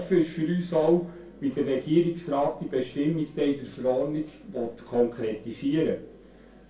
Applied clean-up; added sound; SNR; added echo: none; none; none; reverberation time 0.3 s.